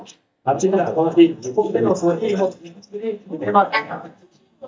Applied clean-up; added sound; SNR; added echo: neural mask model DeepFilterNet 3.